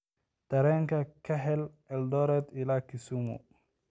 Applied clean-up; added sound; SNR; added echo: none; none; none; none.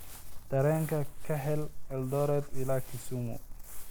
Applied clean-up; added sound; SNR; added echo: none; Crumpling, crinkling; 2 dB; none.